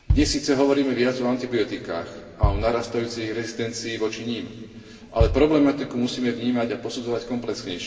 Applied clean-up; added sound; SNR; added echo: none; Bass drum; 6 dB; reverberation time 2.3 s.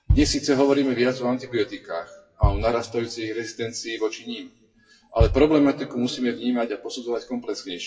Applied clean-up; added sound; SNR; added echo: classical method WPE with log-MMSE.